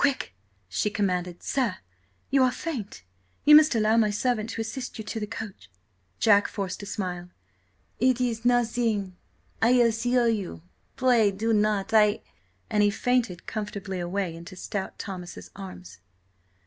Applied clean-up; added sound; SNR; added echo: none; none; none; none.